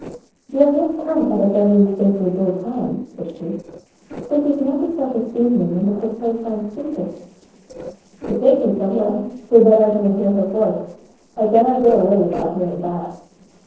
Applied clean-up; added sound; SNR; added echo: neural separator model SepFormer DNS4.